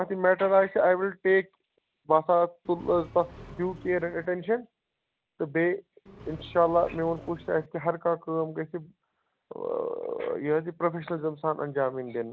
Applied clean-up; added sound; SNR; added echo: none; Accelerating, revving, vroom; 18 dB; none.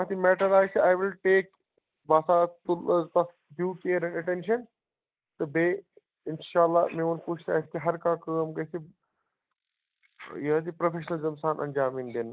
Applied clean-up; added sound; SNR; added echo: neural mask model Resemble Enhance denoiser.